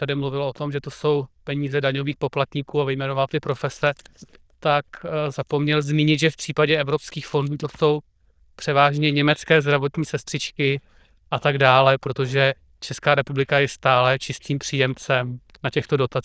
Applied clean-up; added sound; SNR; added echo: neural diffusion model UNIVERSE++.